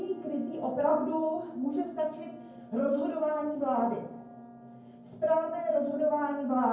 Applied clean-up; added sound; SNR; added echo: none; Wind instrument, woodwind instrument; 20 dB; reverberation time 0.9 s.